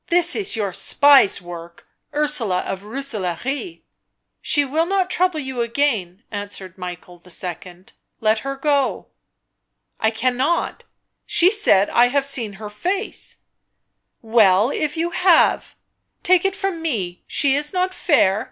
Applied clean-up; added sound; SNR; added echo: none; none; none; none.